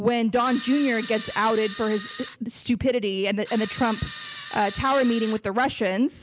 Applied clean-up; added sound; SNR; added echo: none; Camera; 8 dB; none.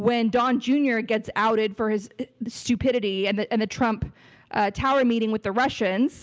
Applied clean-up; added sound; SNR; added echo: none; none; none; none.